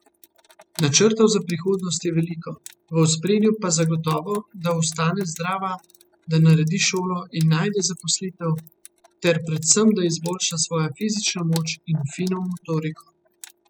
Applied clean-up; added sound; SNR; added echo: classical method spectral subtraction.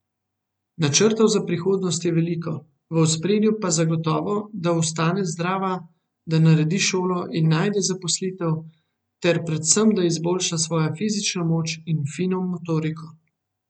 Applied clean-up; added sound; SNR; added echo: none; none; none; none.